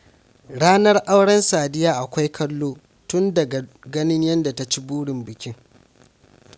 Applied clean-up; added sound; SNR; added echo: none; none; none; none.